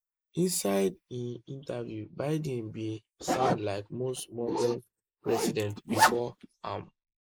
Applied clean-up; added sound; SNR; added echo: neural mask model Resemble Enhance denoiser.